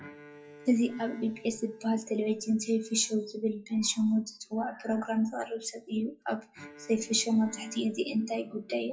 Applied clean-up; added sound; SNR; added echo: classical method WPE with log-MMSE.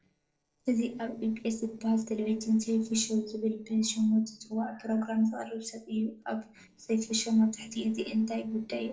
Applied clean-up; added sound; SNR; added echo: neural separator model SepFormer DNS4.